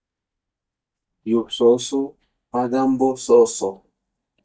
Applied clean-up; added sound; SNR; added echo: neural mask model DeepFilterNet 3.